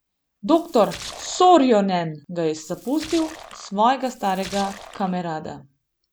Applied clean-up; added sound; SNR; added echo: none; Splash, splatter; 17 dB; none.